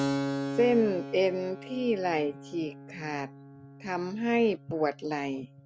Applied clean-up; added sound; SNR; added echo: none; Keyboard (musical); 8 dB; none.